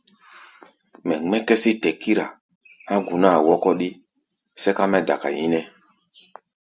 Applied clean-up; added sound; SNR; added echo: none; none; none; none.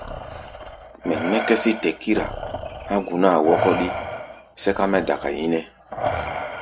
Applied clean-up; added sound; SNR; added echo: none; Respiratory sounds; 7 dB; none.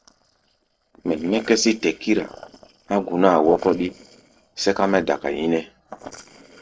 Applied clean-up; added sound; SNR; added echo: neural separator model SepFormer DNS4.